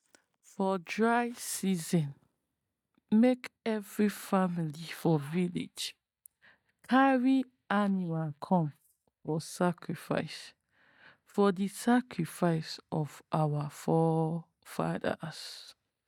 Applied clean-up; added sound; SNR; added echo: neural mask model DeepFilterNet 3.